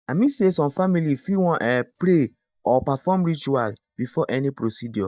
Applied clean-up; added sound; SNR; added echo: neural mask model DeepFilterNet 3.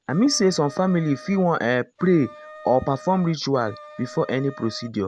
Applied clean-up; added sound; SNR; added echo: none; Wind instrument, woodwind instrument; 20 dB; none.